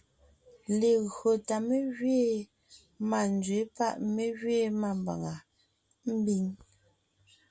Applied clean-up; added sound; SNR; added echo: none; none; none; none.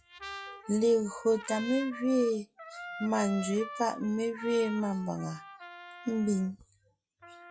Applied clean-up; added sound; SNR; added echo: classical method log-MMSE.